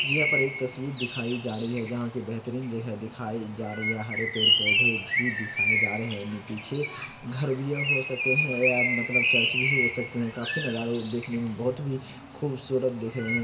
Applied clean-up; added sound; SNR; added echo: none; Bird; -1 dB; reverberation time 0.8 s.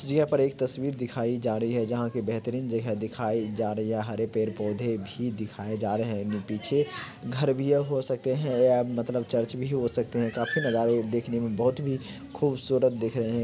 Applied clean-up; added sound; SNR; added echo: none; none; none; none.